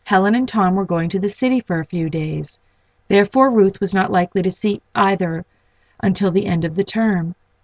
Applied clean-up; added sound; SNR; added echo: none; none; none; none.